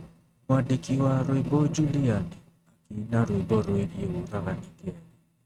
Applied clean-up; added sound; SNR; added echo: neural mask model RNNoise.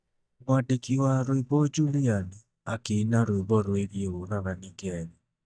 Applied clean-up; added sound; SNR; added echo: neural mask model DeepFilterNet 3.